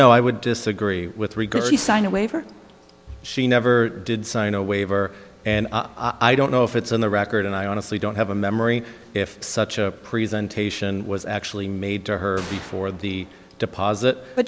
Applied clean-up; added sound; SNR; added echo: none; Gunshot, gunfire; 19 dB; none.